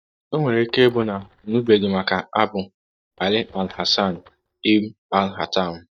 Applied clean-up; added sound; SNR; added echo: neural mask model DeepFilterNet 3.